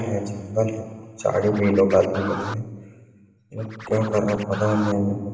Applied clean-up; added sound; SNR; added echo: none; Scratching (performance technique); 12 dB; reverberation time 2.1 s.